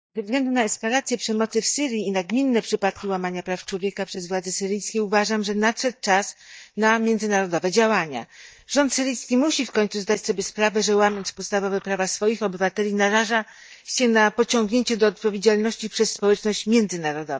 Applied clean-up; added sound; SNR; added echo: neural mask model DeepFilterNet 3.